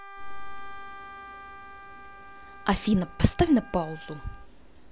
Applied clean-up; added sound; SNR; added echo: none; Wind instrument, woodwind instrument; 18 dB; none.